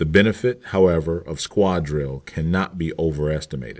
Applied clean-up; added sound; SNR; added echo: none; none; none; none.